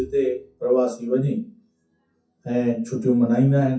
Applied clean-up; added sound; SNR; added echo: classical method WPE with log-MMSE.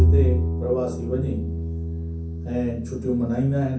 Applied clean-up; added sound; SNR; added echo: none; Bowed string instrument; -2 dB; reverberation time 0.6 s.